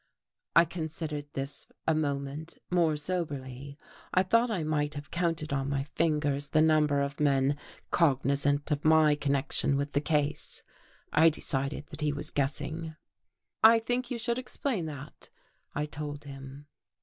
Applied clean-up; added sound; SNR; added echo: none; none; none; none.